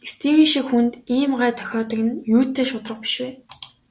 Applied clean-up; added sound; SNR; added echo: none; none; none; none.